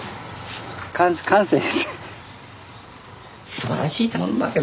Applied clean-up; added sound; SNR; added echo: none; none; none; none.